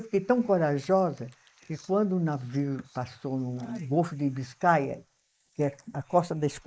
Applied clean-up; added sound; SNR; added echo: neural mask model Resemble Enhance denoiser.